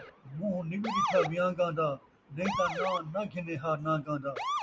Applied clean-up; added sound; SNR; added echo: none; Motor vehicle (road) / Siren; 5 dB; none.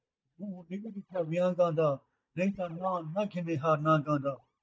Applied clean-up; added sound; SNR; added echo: neural mask model DeepFilterNet 3.